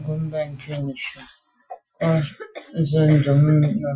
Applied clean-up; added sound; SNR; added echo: classical method Wiener filter.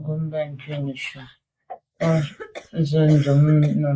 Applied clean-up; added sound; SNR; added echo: neural mask model Resemble Enhance denoiser.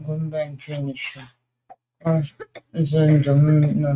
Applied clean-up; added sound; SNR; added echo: neural mask model RNNoise.